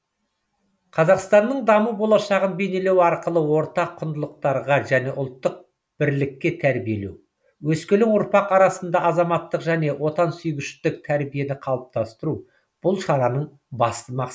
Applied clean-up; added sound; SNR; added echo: none; none; none; none.